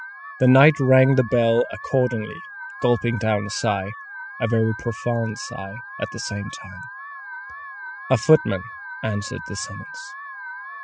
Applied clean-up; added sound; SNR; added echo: classical method spectral subtraction.